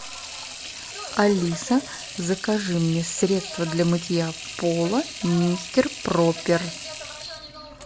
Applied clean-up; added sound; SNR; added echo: none; Sink (filling or washing) / Water tap, faucet; 13 dB; none.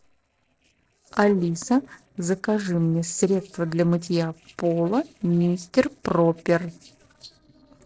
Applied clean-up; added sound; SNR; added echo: neural separator model SepFormer DNS4.